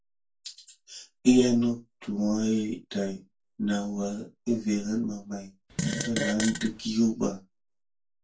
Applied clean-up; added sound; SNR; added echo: none; Fart; 3 dB; reverberation time 0.2 s.